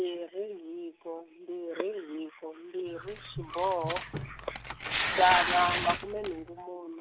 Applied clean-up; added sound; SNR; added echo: none; Tearing; 1 dB; none.